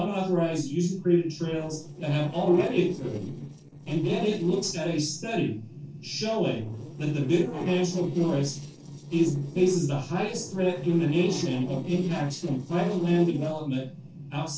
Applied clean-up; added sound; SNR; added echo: neural separator model SepFormer DNS4.